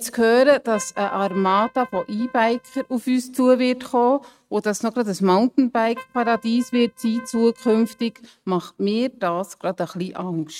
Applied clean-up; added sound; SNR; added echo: neural mask model RNNoise.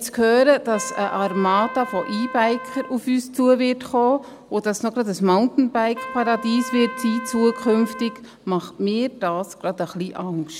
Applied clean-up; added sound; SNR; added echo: none; Trumpet; 15 dB; none.